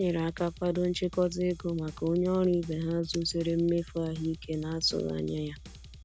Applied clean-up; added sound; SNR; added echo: none; Shatter + Drum kit; 17 dB; none.